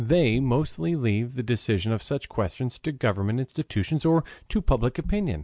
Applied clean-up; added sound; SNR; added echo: none; none; none; none.